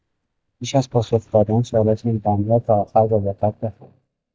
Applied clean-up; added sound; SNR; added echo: neural mask model DeepFilterNet 3.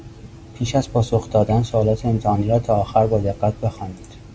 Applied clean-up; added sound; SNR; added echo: none; none; none; none.